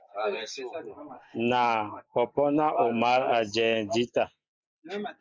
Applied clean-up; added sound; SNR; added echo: neural mask model Resemble Enhance denoiser.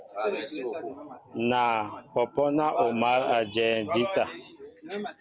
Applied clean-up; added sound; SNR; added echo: none; none; none; none.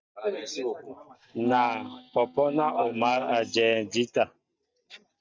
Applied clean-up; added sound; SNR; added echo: neural mask model DeepFilterNet 3.